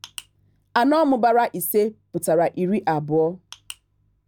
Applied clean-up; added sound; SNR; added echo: none; none; none; none.